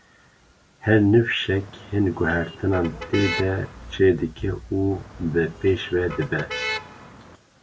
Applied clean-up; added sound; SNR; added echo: none; Motor vehicle (road); 11 dB; none.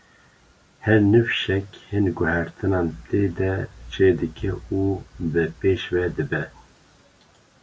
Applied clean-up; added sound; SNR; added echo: none; none; none; none.